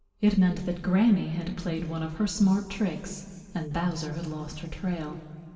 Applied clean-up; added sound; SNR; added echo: none; none; none; reverberation time 2.3 s.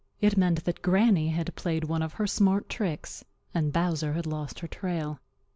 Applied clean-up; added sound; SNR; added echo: none; none; none; none.